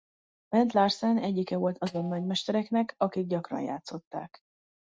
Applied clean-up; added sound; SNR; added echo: neural mask model RNNoise.